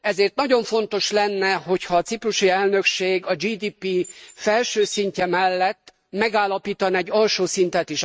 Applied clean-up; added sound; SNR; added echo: neural mask model RNNoise.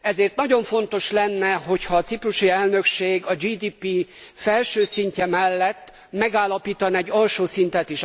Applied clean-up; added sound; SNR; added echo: none; Chirp, tweet; 20 dB; none.